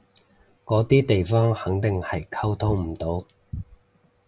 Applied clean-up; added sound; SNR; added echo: none; none; none; none.